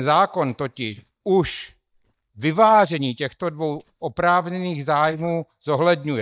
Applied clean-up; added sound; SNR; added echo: neural mask model DeepFilterNet 3.